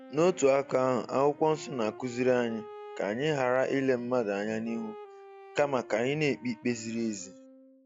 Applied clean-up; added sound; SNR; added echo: none; Wind instrument, woodwind instrument; 19 dB; none.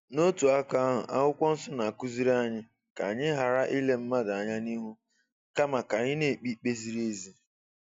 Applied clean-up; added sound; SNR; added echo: none; none; none; none.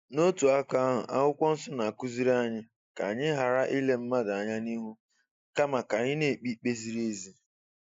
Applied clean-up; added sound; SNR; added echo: neural mask model Resemble Enhance denoiser.